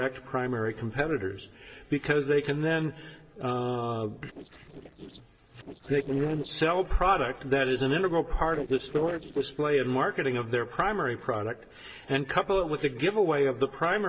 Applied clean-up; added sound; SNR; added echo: neural separator model SepFormer DNS4.